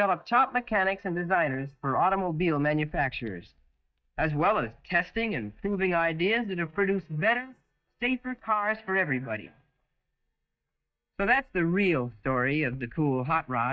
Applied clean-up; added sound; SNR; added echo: neural mask model DeepFilterNet 3.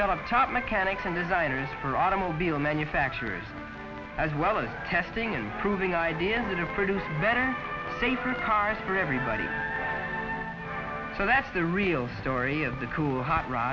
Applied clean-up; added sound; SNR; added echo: none; none; none; none.